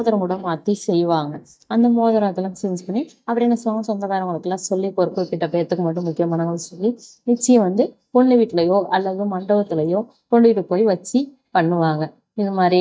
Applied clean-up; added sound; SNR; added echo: neural mask model DeepFilterNet 3.